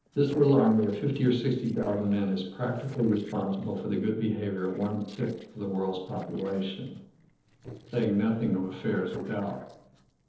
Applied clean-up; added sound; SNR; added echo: neural separator model SepFormer DNS4.